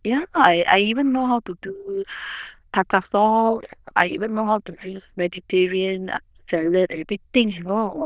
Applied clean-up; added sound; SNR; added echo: neural diffusion model UNIVERSE++.